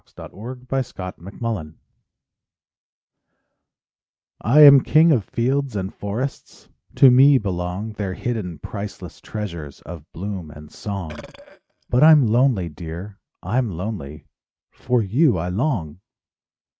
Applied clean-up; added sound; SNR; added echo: neural mask model RNNoise.